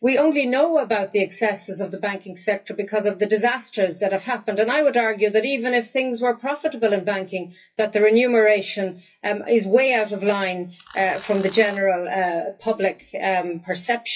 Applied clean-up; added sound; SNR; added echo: classical method WPE with log-MMSE.